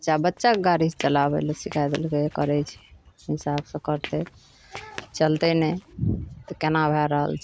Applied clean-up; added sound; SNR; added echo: none; Squeak / Walk, footsteps; 18 dB; none.